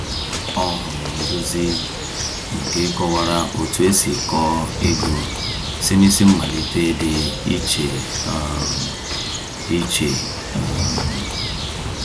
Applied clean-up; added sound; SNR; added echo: none; Bird; 4 dB; none.